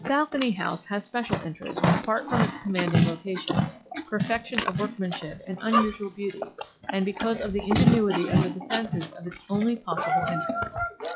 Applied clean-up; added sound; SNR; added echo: classical method log-MMSE.